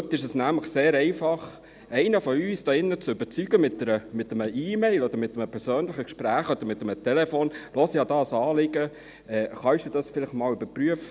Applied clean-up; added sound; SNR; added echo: none; none; none; none.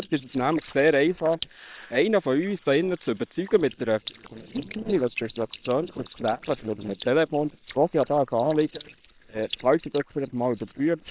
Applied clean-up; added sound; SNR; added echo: neural separator model SepFormer WHAM!.